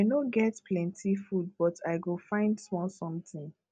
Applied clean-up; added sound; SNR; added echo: none; none; none; none.